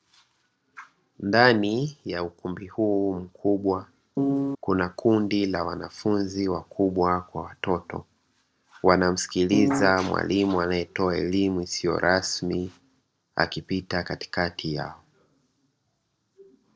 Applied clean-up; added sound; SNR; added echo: neural separator model SepFormer DNS4.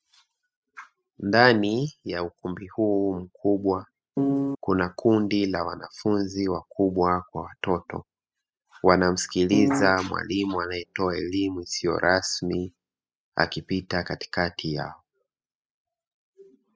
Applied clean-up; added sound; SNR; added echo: classical method spectral subtraction.